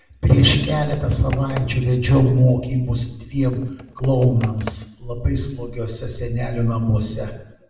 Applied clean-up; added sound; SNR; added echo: none; Computer keyboard; 16 dB; reverberation time 0.7 s.